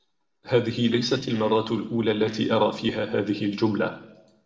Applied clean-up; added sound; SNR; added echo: neural separator model SepFormer DNS4.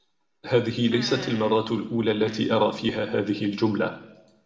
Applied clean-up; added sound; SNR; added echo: none; Fart; 18 dB; reverberation time 0.8 s.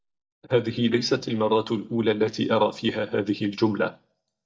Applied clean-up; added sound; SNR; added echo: neural mask model DeepFilterNet 3.